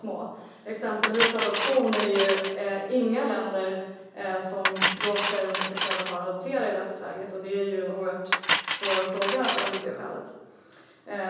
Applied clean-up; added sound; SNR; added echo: none; Cutlery, silverware; 3 dB; reverberation time 1.1 s.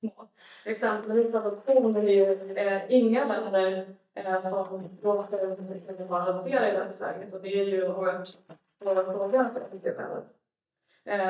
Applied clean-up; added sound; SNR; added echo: neural mask model DeepFilterNet 3.